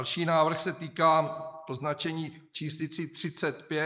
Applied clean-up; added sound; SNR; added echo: neural mask model Resemble Enhance denoiser.